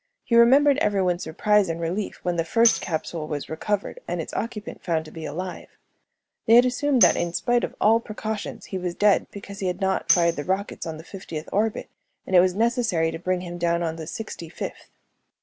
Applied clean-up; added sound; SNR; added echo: none; Tambourine; 8 dB; none.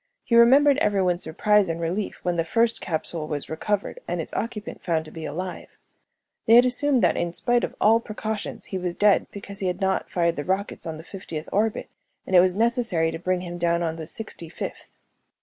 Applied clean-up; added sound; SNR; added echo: none; none; none; none.